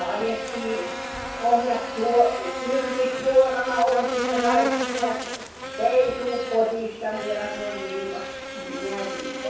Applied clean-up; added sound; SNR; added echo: none; Buzz; 5 dB; reverberation time 0.7 s.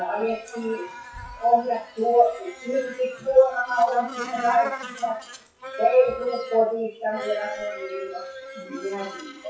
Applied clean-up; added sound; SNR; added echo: classical method WPE with log-MMSE.